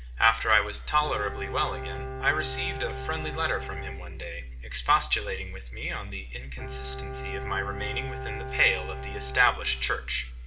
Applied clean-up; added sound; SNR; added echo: none; Bowed string instrument; 11 dB; reverberation time 1.1 s.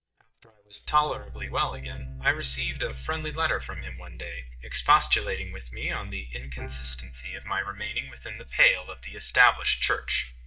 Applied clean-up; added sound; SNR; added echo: neural mask model DeepFilterNet 3.